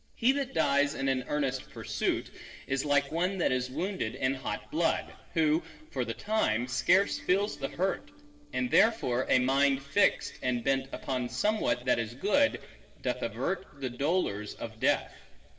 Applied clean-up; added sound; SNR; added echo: neural separator model SepFormer DNS4.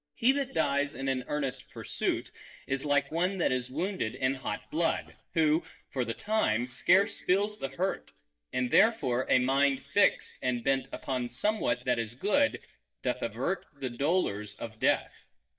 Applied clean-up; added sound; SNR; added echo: neural mask model DeepFilterNet 3.